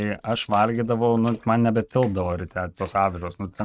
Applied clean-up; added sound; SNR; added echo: neural mask model RNNoise.